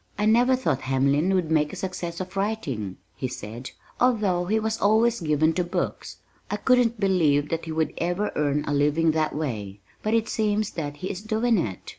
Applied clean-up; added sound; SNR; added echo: none; none; none; none.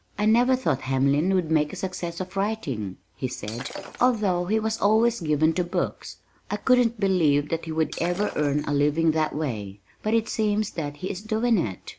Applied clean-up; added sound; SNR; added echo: none; Shatter; 16 dB; none.